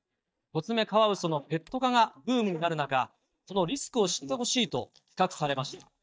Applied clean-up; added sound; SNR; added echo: neural mask model DeepFilterNet 3.